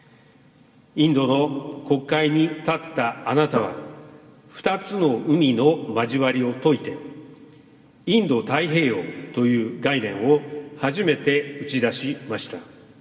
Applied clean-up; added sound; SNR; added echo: none; Drum; 12 dB; reverberation time 1.3 s.